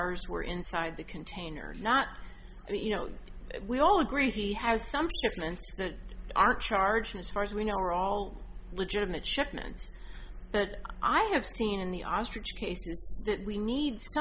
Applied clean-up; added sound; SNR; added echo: none; none; none; none.